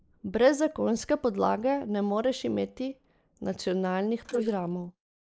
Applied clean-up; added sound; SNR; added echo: neural mask model Resemble Enhance denoiser.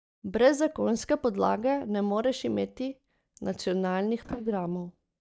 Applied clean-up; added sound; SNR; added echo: neural mask model DeepFilterNet 3.